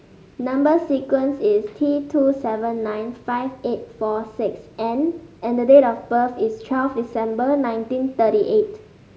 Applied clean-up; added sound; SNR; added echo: none; none; none; none.